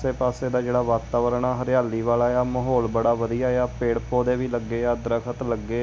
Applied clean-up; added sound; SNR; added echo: none; none; none; none.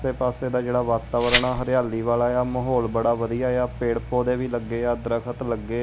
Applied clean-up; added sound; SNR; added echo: none; Glass; 2 dB; none.